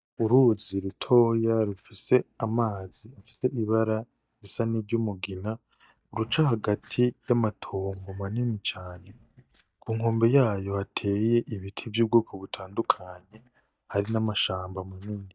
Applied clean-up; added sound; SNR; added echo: neural mask model DeepFilterNet 3.